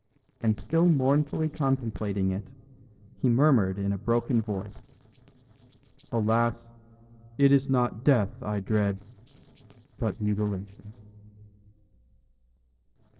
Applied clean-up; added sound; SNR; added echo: neural separator model SepFormer DNS4.